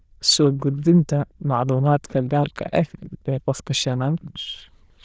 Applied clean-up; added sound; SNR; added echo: neural diffusion model UNIVERSE++.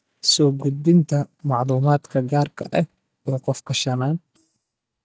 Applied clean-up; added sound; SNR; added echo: neural mask model DeepFilterNet 3.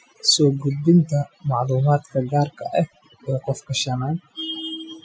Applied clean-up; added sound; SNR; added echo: classical method Wiener filter.